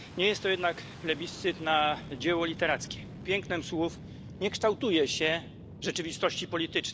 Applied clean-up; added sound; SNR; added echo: none; Fixed-wing aircraft, airplane; 14 dB; none.